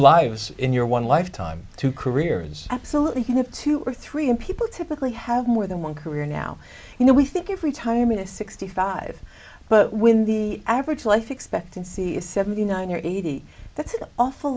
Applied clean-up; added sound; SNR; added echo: none; none; none; none.